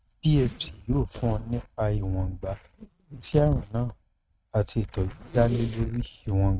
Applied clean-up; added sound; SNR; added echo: neural mask model RNNoise.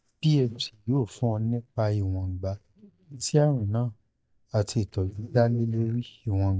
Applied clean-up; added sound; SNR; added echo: neural mask model DeepFilterNet 3.